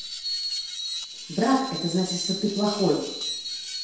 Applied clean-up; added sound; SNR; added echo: none; Screech; 5 dB; reverberation time 0.7 s.